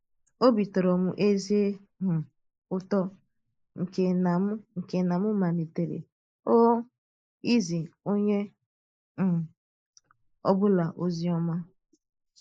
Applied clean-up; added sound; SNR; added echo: neural mask model Resemble Enhance denoiser.